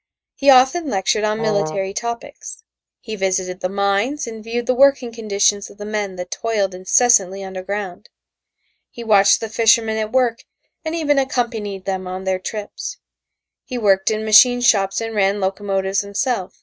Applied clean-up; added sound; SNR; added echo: neural mask model RNNoise.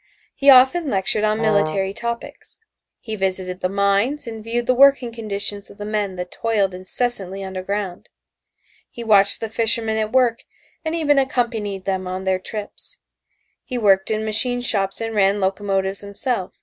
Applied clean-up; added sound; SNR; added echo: none; Brass instrument; 5 dB; none.